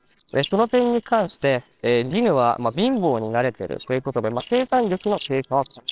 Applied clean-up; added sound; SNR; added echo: neural separator model SepFormer WHAMR!.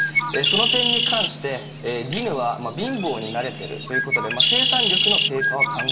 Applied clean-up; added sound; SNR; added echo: none; Bird; -4 dB; reverberation time 0.9 s.